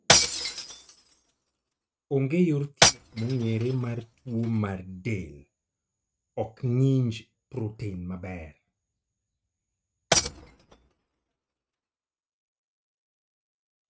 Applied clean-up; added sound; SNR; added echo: neural mask model RNNoise.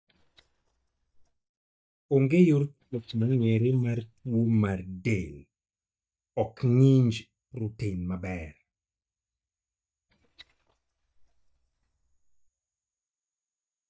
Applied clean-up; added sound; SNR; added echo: neural mask model DeepFilterNet 3.